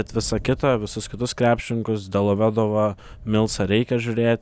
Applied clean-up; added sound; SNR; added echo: none; none; none; none.